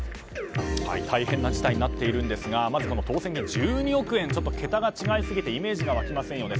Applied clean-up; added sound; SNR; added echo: none; Drum kit; 5 dB; none.